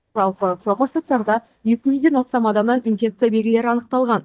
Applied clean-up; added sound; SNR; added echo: neural mask model DeepFilterNet 3.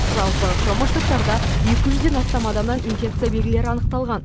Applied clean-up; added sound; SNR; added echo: none; Boom; -4 dB; none.